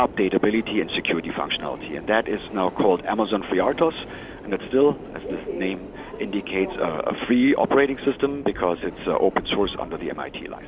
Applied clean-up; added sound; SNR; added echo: none; Subway, metro, underground; 14 dB; none.